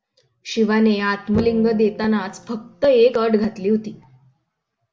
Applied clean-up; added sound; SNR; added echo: none; Bowed string instrument; 17 dB; none.